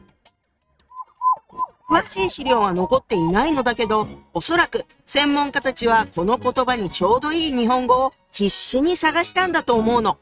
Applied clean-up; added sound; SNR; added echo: neural mask model RNNoise.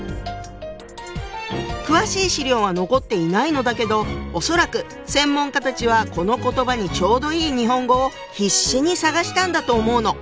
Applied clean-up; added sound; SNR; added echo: none; none; none; none.